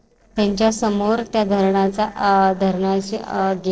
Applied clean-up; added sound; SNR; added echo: neural separator model SepFormer DNS4.